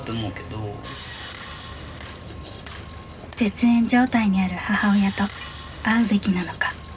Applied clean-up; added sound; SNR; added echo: none; Sawing; 14 dB; reverberation time 0.2 s.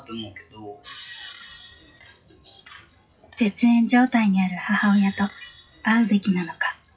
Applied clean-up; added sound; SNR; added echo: classical method WPE with log-MMSE.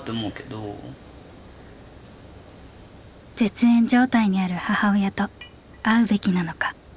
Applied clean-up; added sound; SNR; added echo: none; none; none; none.